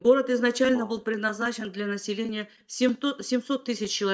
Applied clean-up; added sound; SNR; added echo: neural mask model DeepFilterNet 3.